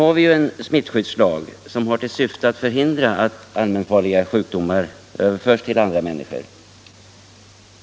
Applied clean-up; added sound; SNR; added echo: none; none; none; none.